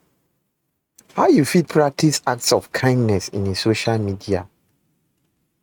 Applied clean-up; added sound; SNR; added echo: neural mask model RNNoise.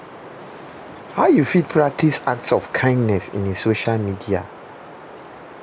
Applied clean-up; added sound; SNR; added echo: none; Wind; 17 dB; none.